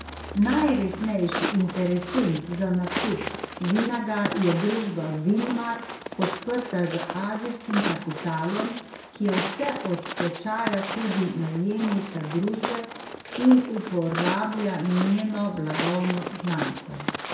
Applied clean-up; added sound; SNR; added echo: none; Walk, footsteps; 7 dB; reverberation time 0.6 s.